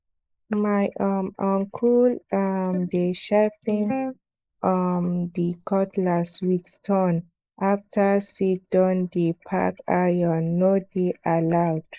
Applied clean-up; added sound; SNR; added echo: neural mask model Resemble Enhance denoiser.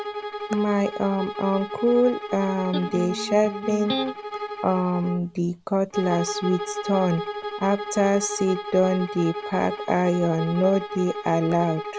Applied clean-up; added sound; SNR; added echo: none; Bowed string instrument + Electric guitar; 8 dB; none.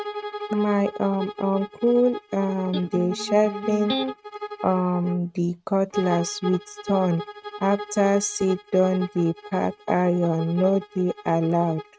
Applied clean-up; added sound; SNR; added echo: neural mask model RNNoise.